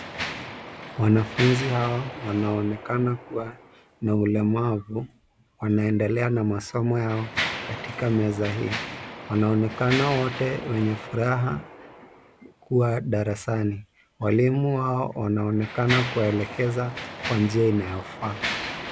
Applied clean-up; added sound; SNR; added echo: none; Mechanisms; 11 dB; none.